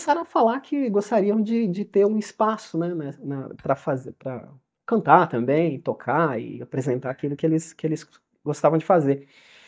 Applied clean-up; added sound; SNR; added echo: neural mask model DeepFilterNet 3.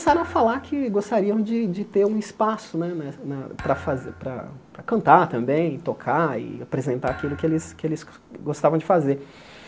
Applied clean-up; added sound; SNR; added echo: none; Thump, thud; 18 dB; none.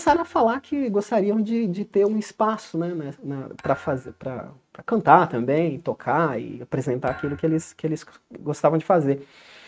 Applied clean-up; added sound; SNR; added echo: neural mask model RNNoise.